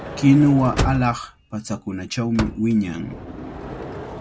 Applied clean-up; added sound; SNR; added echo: none; Sliding door / Motor vehicle (road); 8 dB; none.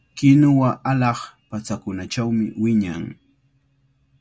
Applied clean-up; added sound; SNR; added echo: none; none; none; none.